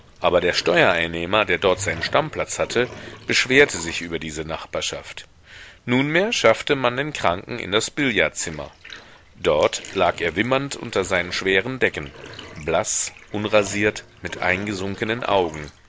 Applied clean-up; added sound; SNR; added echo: none; Bowed string instrument + Bathtub (filling or washing); 20 dB; none.